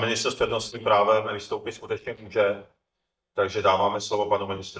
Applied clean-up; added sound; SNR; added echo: neural mask model DeepFilterNet 3.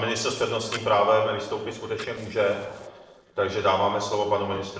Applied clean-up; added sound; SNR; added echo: neural separator model SepFormer DNS4.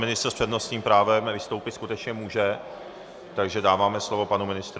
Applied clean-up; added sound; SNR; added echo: none; none; none; none.